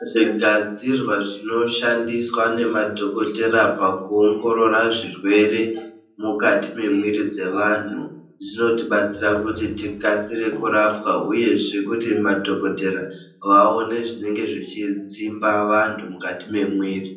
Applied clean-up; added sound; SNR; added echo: none; Fart / Drawer open or close; 20 dB; reverberation time 0.6 s.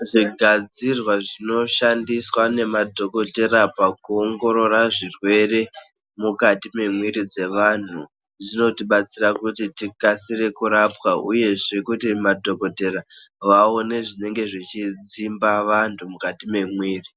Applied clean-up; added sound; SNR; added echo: none; none; none; none.